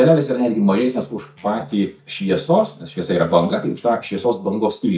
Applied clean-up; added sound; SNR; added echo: neural mask model DeepFilterNet 3.